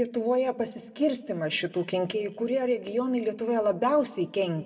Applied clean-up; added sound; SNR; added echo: none; none; none; reverberation time 0.9 s.